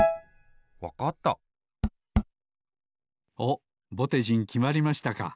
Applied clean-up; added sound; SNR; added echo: none; none; none; none.